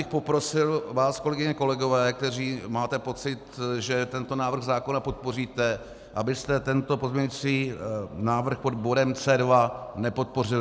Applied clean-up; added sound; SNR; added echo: none; none; none; none.